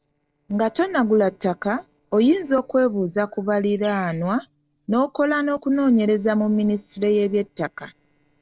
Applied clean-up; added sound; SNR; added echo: neural separator model SepFormer DNS4.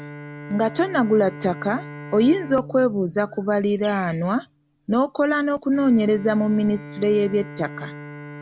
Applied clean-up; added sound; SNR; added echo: none; Bowed string instrument; 16 dB; none.